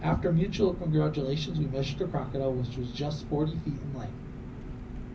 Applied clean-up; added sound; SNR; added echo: none; Engine; 9 dB; reverberation time 0.4 s.